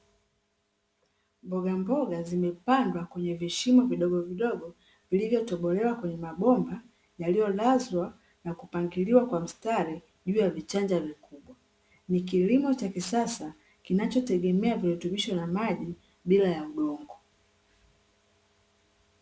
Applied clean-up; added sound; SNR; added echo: none; none; none; none.